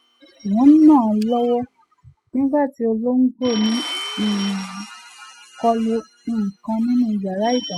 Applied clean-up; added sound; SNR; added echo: classical method spectral subtraction.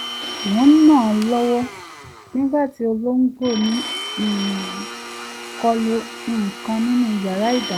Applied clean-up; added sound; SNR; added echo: none; Telephone + Domestic sounds, home sounds; 12 dB; none.